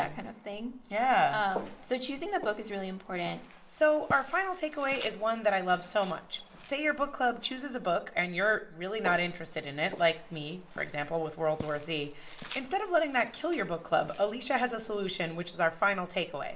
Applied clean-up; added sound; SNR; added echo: none; Walk, footsteps; 16 dB; reverberation time 0.7 s.